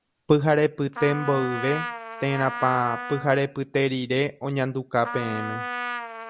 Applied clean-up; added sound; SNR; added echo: none; Trumpet; 9 dB; none.